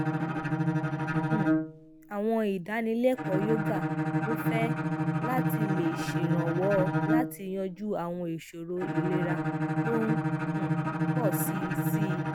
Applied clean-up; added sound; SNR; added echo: none; Bowed string instrument; -3 dB; none.